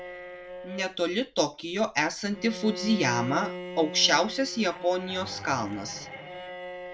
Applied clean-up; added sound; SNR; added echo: none; Bowed string instrument; 11 dB; none.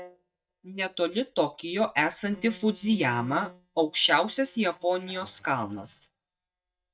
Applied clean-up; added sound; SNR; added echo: neural mask model DeepFilterNet 3.